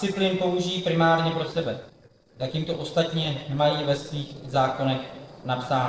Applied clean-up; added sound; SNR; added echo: neural separator model SepFormer DNS4.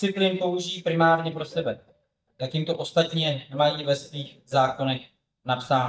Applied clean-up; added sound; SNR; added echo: neural mask model DeepFilterNet 3.